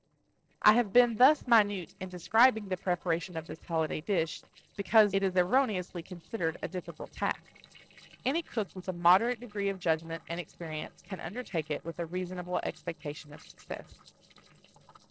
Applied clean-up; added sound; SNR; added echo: neural separator model SepFormer DNS4.